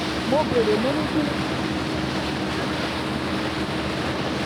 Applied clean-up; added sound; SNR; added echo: none; Boat, Water vehicle; -4 dB; none.